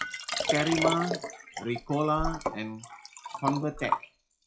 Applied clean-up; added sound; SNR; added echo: classical method WPE with log-MMSE.